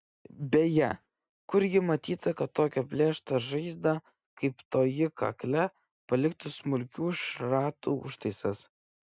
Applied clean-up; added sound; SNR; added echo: none; none; none; none.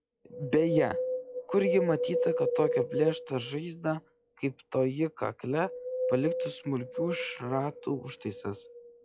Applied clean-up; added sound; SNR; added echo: classical method log-MMSE.